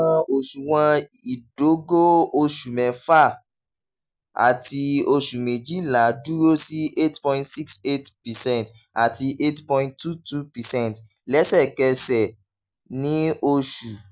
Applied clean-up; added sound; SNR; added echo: none; none; none; none.